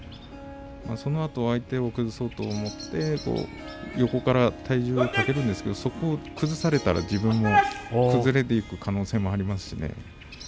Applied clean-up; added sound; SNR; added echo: none; Harp + Bird vocalization, bird call, bird song; 16 dB; none.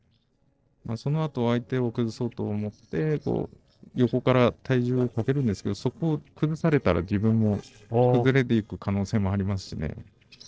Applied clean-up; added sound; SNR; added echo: neural separator model SepFormer DNS4.